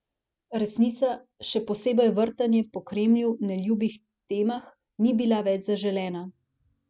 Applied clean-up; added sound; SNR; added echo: none; none; none; none.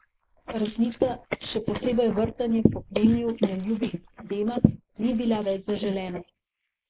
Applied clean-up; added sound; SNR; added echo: neural mask model Resemble Enhance denoiser.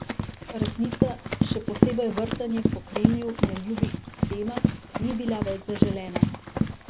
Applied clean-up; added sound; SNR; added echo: none; Run; -4 dB; none.